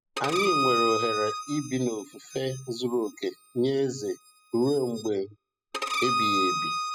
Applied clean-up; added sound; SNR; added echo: classical method spectral subtraction.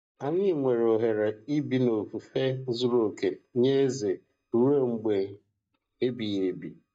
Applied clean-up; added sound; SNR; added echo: neural mask model DeepFilterNet 3.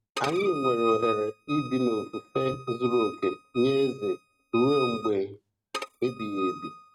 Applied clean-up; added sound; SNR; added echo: neural mask model RNNoise.